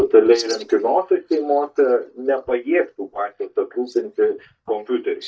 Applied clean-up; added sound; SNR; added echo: neural mask model DeepFilterNet 3.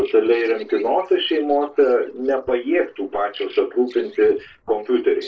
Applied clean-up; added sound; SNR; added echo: neural separator model SepFormer DNS4.